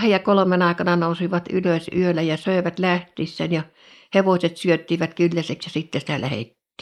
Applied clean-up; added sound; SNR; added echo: neural mask model Resemble Enhance denoiser.